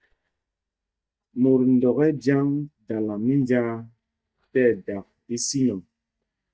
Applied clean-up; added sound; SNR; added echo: neural mask model DeepFilterNet 3.